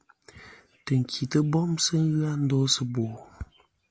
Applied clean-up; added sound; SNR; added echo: none; none; none; none.